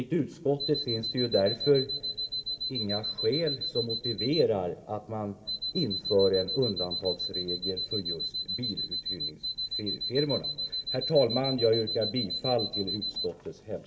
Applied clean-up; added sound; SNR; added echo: none; Alarm; 4 dB; reverberation time 2.8 s.